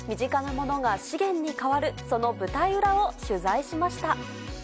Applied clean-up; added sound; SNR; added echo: none; none; none; none.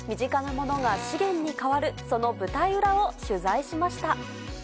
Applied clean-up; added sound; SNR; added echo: none; Drill; 12 dB; none.